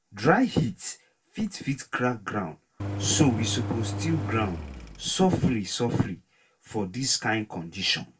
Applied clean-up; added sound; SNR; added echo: none; Engine; 5 dB; reverberation time 0.2 s.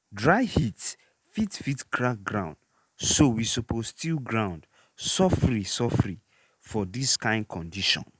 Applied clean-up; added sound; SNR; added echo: none; none; none; none.